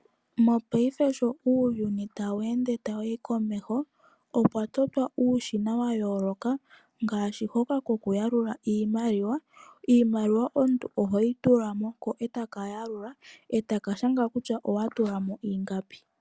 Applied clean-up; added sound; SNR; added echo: none; none; none; none.